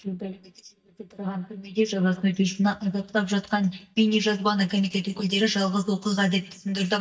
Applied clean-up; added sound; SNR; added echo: neural mask model DeepFilterNet 3.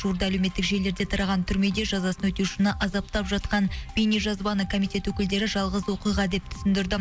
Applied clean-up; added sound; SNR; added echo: none; none; none; none.